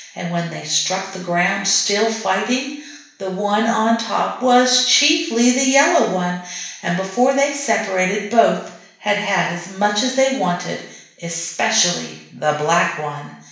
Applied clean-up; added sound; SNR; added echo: none; none; none; reverberation time 0.7 s.